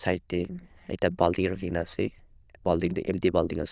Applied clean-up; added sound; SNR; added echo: neural diffusion model UNIVERSE++.